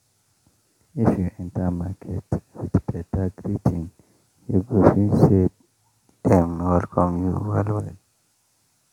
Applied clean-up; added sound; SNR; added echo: none; none; none; none.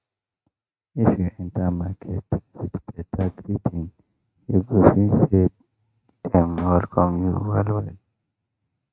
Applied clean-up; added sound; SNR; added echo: neural mask model RNNoise.